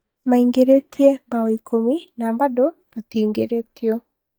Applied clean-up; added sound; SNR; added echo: neural mask model DeepFilterNet 3.